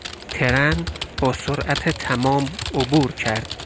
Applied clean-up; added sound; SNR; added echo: none; Typing; 9 dB; none.